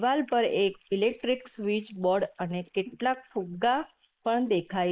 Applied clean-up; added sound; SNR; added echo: neural mask model Resemble Enhance denoiser.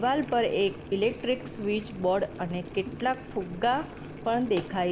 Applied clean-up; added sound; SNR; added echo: none; Boiling; 12 dB; none.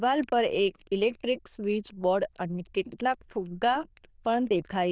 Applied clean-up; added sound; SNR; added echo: neural diffusion model UNIVERSE++.